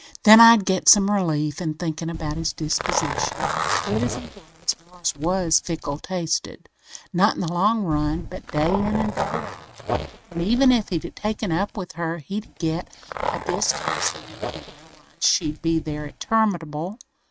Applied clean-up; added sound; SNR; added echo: neural mask model RNNoise.